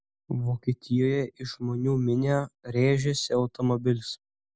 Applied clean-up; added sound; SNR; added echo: none; none; none; none.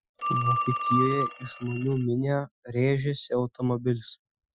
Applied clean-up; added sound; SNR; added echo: classical method Wiener filter.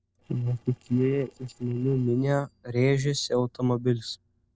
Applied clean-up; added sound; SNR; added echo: neural separator model SepFormer DNS4.